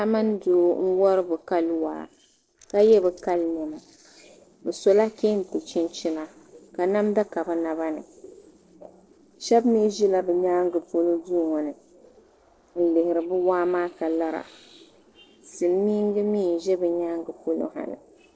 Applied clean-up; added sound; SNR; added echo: neural separator model SepFormer DNS4.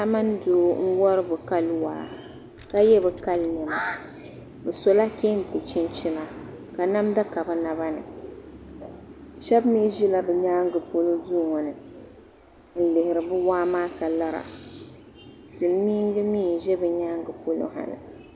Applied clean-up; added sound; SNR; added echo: none; Keys jangling; 18 dB; none.